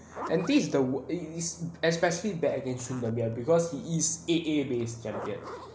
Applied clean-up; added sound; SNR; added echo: none; Zipper (clothing); 17 dB; none.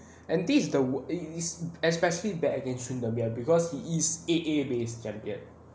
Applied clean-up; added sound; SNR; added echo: none; none; none; none.